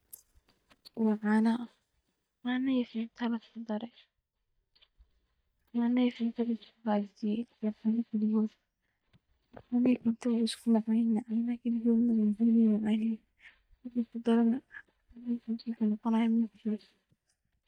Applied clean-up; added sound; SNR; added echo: neural mask model DeepFilterNet 3.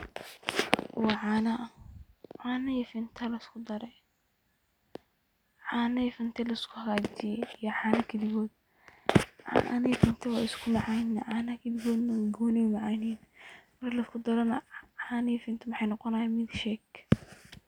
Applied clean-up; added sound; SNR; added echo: none; none; none; none.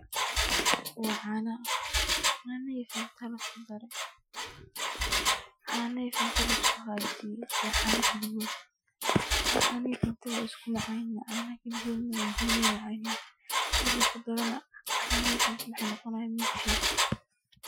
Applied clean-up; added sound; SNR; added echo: classical method Wiener filter.